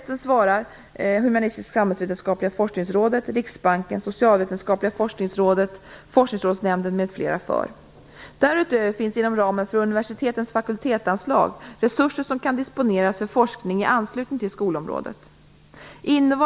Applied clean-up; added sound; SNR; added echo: none; none; none; none.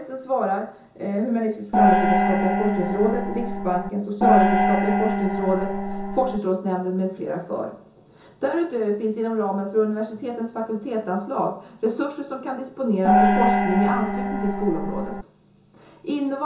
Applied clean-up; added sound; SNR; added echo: none; Gong; -4 dB; reverberation time 0.6 s.